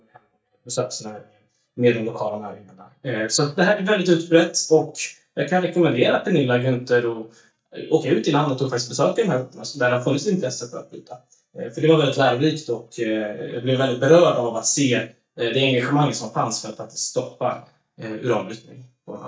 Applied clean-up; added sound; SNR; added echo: neural mask model DeepFilterNet 3.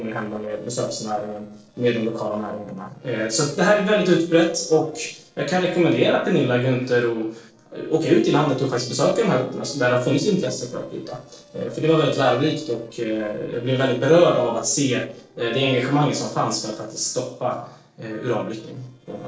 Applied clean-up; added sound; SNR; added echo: neural separator model SepFormer DNS4.